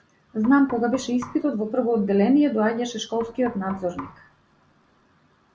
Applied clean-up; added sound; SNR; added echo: none; Knock; 19 dB; none.